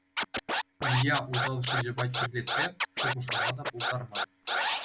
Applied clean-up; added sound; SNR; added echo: none; Scratching (performance technique); -2 dB; none.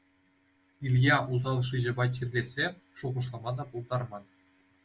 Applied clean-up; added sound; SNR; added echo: none; none; none; none.